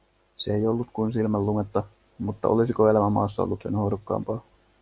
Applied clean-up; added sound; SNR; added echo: none; none; none; none.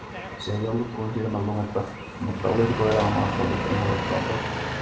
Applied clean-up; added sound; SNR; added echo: none; Engine; 3 dB; reverberation time 0.8 s.